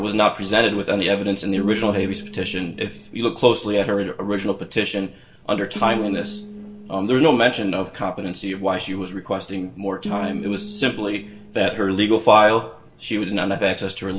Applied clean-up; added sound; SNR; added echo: neural separator model SepFormer DNS4.